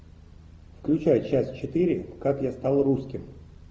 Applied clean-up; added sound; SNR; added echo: none; none; none; none.